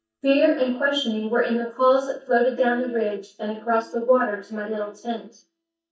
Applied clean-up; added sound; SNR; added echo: neural mask model DeepFilterNet 3.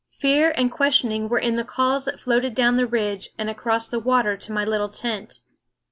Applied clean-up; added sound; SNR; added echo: none; none; none; none.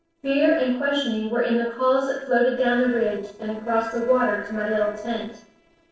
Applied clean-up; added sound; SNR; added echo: neural separator model SepFormer DNS4.